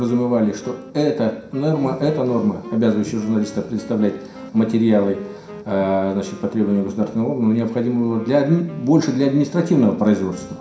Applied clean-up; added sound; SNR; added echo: none; Wind instrument, woodwind instrument; 19 dB; reverberation time 0.5 s.